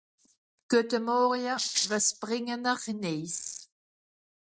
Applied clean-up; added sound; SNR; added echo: neural separator model SepFormer DNS4.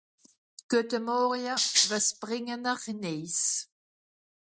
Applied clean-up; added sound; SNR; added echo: none; Rattle (instrument); -4 dB; none.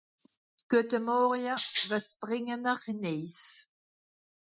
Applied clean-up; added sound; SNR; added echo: classical method Wiener filter.